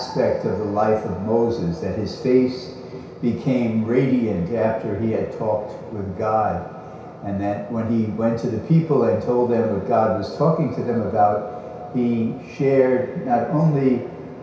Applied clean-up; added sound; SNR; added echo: none; none; none; reverberation time 0.6 s.